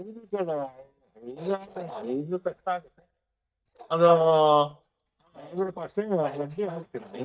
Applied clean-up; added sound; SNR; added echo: neural mask model DeepFilterNet 3.